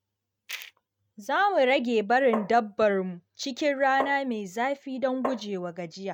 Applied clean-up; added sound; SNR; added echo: neural mask model RNNoise.